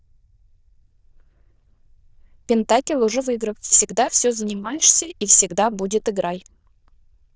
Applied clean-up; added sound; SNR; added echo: neural diffusion model UNIVERSE++.